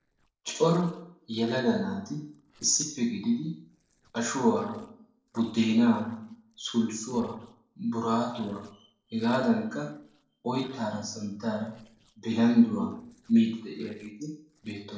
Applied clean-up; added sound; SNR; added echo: neural separator model SepFormer DNS4.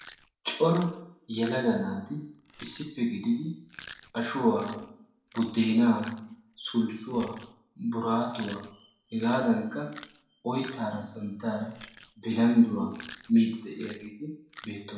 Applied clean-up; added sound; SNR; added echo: none; Chewing, mastication; 20 dB; reverberation time 0.6 s.